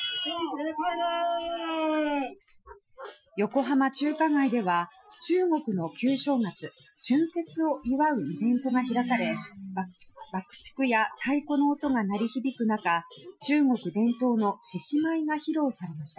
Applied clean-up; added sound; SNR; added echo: classical method Wiener filter.